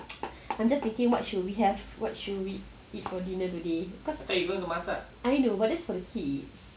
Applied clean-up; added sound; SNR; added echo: none; none; none; none.